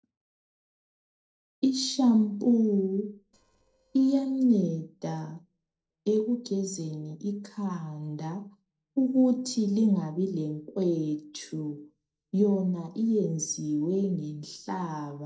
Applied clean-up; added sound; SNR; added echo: neural separator model SepFormer DNS4.